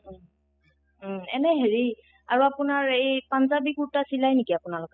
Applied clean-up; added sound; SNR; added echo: classical method spectral subtraction.